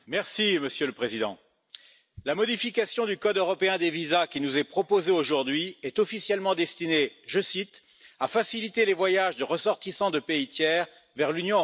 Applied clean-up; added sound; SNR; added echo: none; none; none; none.